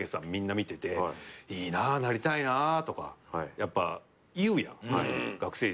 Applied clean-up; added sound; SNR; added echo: none; none; none; none.